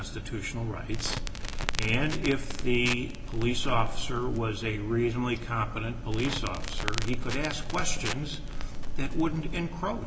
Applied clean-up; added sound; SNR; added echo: none; Crackle; 0 dB; none.